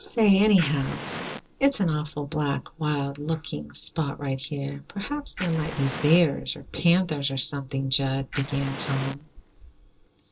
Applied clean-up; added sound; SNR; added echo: none; Fire; 12 dB; reverberation time 0.2 s.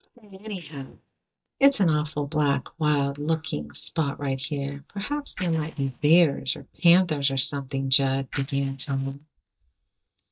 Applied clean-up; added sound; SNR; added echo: neural mask model DeepFilterNet 3.